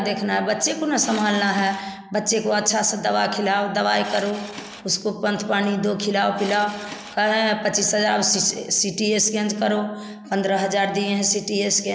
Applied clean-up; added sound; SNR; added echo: none; Subway, metro, underground / Engine; 16 dB; none.